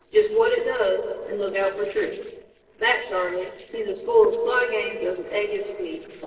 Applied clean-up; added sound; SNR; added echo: neural separator model SepFormer DNS4.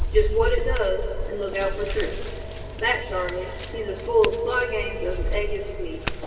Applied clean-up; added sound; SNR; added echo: none; Scissors; 2 dB; reverberation time 2.9 s.